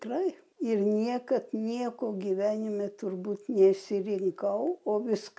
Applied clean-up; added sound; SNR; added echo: none; none; none; none.